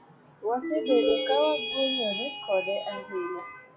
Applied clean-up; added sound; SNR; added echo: classical method log-MMSE.